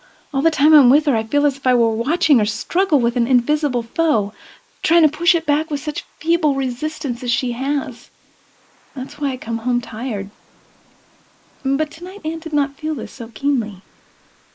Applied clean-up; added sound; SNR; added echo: neural mask model Resemble Enhance denoiser.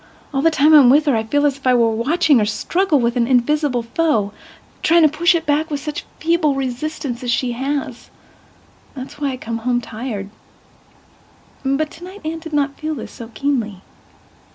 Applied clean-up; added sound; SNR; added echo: none; none; none; none.